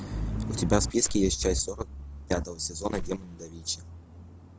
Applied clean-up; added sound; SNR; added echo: none; Whoosh, swoosh, swish; 11 dB; none.